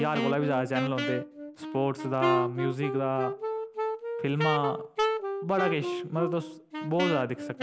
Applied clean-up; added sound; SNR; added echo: none; Wind instrument, woodwind instrument; 2 dB; none.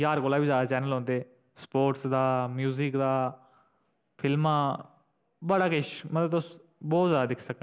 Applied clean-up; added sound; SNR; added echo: none; none; none; none.